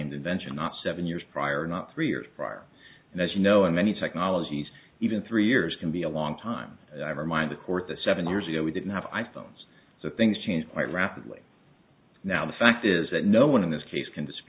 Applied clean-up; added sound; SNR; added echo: none; none; none; none.